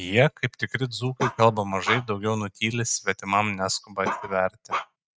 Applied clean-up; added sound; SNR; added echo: neural mask model RNNoise.